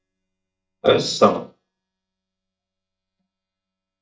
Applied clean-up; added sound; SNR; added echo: neural mask model DeepFilterNet 3.